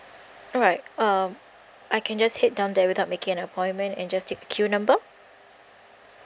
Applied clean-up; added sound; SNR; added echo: none; none; none; none.